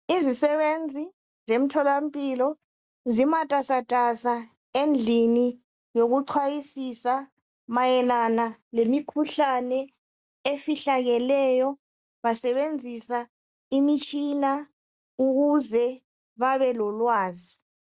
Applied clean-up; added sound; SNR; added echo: none; none; none; none.